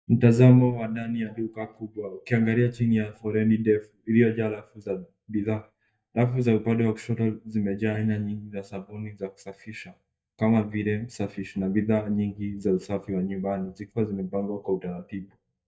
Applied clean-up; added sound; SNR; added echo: neural mask model DeepFilterNet 3.